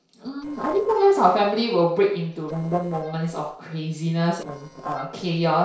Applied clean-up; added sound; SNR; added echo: neural separator model SepFormer DNS4.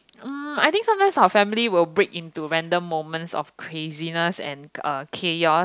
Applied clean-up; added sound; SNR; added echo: none; none; none; none.